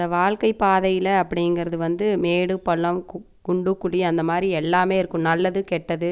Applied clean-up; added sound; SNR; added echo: none; none; none; none.